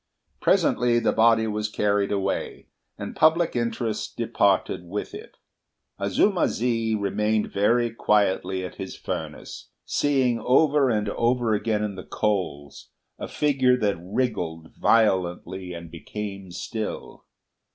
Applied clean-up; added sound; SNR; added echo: none; none; none; none.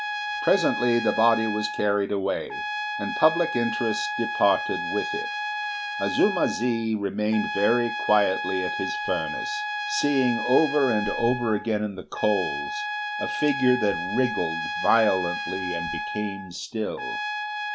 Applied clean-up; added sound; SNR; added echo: none; Trumpet; 5 dB; none.